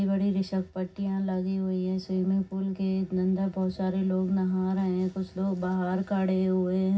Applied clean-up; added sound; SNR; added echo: none; none; none; reverberation time 0.4 s.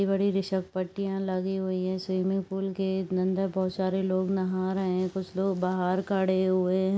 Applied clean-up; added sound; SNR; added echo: none; none; none; none.